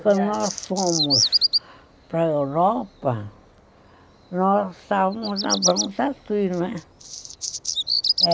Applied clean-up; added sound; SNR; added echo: none; Bird vocalization, bird call, bird song; 3 dB; none.